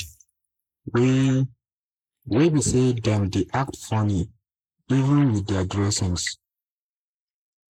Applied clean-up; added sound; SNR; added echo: neural mask model Resemble Enhance denoiser.